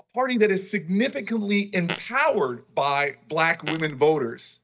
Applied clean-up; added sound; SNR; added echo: neural mask model DeepFilterNet 3.